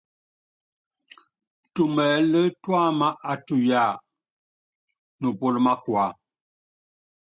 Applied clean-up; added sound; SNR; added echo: none; none; none; none.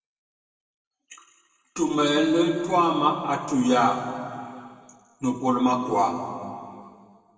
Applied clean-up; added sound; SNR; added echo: none; none; none; reverberation time 2.3 s.